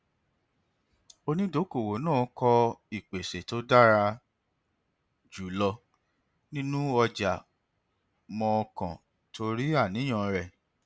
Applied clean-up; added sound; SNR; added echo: none; none; none; none.